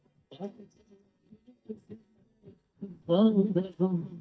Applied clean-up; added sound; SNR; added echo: neural mask model DeepFilterNet 3.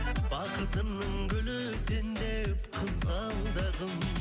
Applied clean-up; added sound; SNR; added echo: none; none; none; none.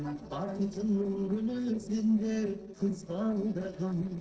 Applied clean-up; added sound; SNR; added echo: neural separator model SepFormer DNS4.